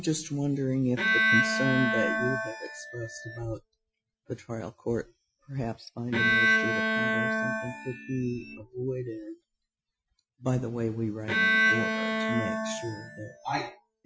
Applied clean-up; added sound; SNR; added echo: classical method Wiener filter.